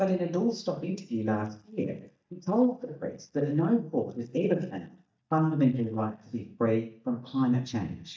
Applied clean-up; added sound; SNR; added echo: neural mask model DeepFilterNet 3.